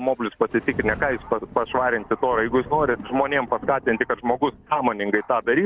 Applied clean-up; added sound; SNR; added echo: none; Thunder; 17 dB; none.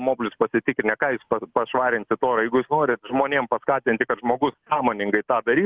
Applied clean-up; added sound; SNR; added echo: none; none; none; none.